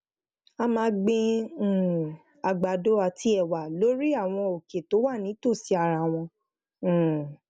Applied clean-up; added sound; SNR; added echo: none; none; none; none.